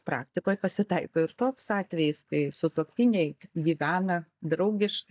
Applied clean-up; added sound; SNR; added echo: neural mask model DeepFilterNet 3.